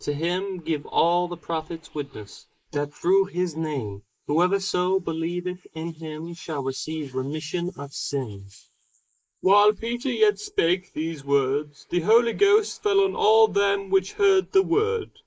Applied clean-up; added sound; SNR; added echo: neural mask model Resemble Enhance denoiser.